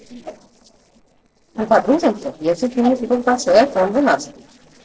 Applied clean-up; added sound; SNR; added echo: neural separator model SepFormer DNS4.